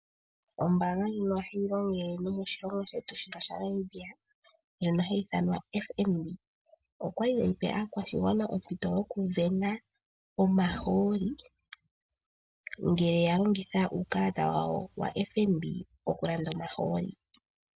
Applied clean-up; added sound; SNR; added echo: none; Thump, thud; 15 dB; none.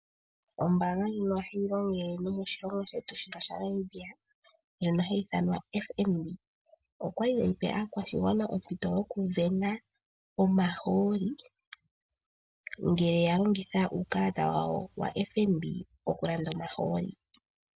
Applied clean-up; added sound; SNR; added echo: none; none; none; none.